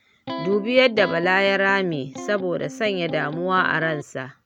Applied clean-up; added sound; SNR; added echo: none; Electric guitar; 12 dB; none.